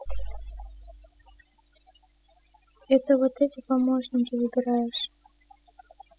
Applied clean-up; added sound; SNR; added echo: classical method spectral subtraction.